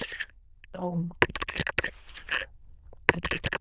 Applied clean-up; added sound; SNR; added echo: neural diffusion model UNIVERSE++.